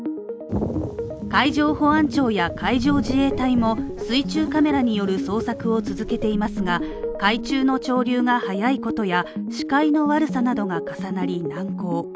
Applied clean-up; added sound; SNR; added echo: none; Wind; 16 dB; none.